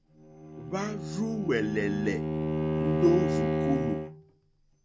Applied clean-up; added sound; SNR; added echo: none; Bowed string instrument; 0 dB; none.